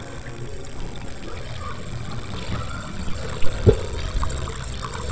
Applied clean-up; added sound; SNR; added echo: neural mask model DeepFilterNet 3.